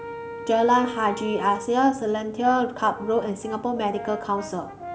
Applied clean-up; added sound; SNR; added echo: none; Brass instrument; 13 dB; none.